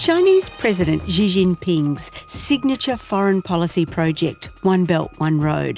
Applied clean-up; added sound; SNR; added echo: none; none; none; none.